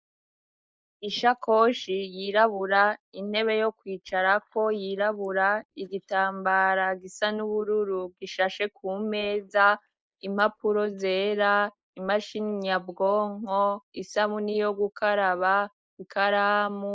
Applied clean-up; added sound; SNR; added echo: neural mask model Resemble Enhance denoiser.